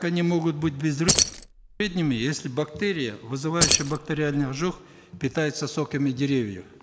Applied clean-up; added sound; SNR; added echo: none; Keys jangling; 0 dB; none.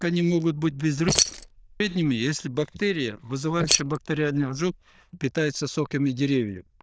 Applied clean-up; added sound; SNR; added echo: neural diffusion model UNIVERSE++.